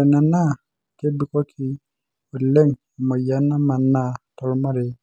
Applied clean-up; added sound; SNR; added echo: none; none; none; none.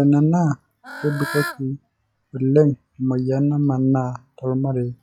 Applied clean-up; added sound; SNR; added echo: classical method log-MMSE.